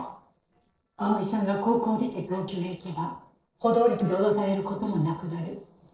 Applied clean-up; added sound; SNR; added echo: neural separator model SepFormer DNS4.